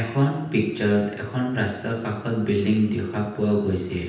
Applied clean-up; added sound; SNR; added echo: none; none; none; reverberation time 0.9 s.